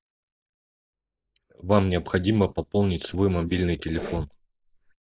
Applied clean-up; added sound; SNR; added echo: neural mask model Resemble Enhance denoiser.